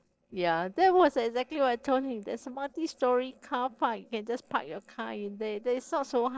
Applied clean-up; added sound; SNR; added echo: neural separator model SepFormer DNS4.